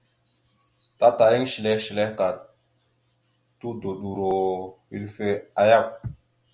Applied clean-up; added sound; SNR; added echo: none; none; none; none.